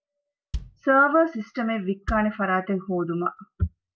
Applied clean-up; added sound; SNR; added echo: none; Bass drum; 14 dB; none.